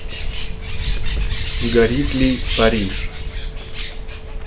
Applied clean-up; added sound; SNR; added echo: none; Bird; -1 dB; none.